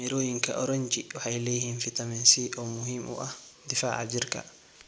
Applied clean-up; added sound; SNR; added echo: none; none; none; none.